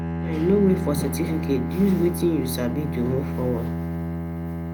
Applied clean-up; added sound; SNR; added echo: none; Bowed string instrument; 3 dB; none.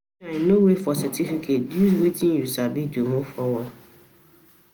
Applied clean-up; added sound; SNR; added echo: none; none; none; none.